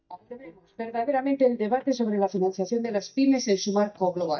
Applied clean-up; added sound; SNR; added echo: neural mask model DeepFilterNet 3.